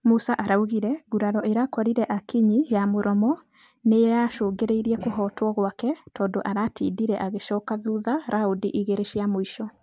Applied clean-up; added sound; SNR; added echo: none; none; none; none.